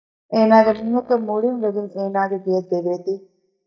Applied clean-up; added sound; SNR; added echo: neural mask model DeepFilterNet 3.